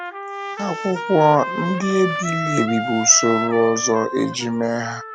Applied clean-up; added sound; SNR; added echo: none; Trumpet; 7 dB; none.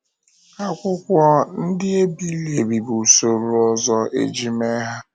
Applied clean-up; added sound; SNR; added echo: none; none; none; none.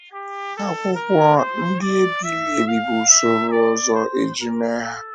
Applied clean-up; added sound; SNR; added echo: classical method Wiener filter.